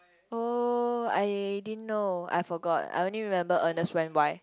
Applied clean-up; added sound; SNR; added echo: none; none; none; none.